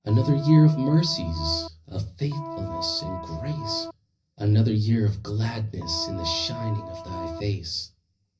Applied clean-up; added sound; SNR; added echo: none; Organ; 10 dB; reverberation time 0.4 s.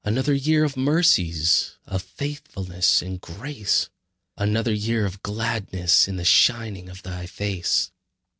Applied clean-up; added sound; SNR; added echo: none; none; none; none.